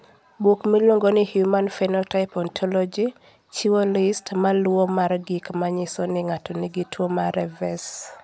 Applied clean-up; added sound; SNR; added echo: none; none; none; none.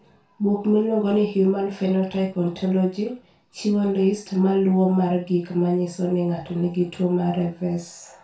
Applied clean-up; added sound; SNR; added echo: none; none; none; reverberation time 0.2 s.